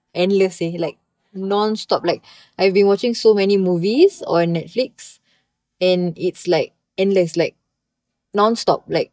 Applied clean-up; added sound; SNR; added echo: neural mask model DeepFilterNet 3.